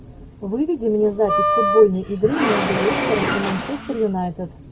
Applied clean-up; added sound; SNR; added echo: none; Engine / Mechanisms + Wind instrument, woodwind instrument; 2 dB; none.